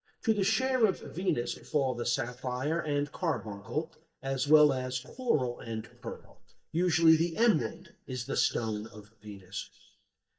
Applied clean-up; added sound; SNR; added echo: neural mask model DeepFilterNet 3.